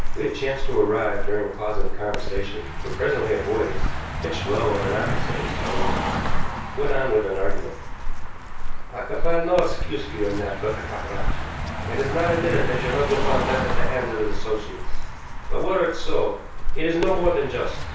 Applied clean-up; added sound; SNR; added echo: none; Car passing by; -3 dB; reverberation time 0.6 s.